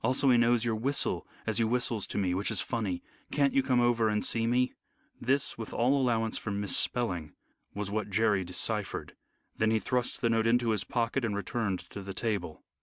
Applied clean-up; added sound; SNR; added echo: none; none; none; none.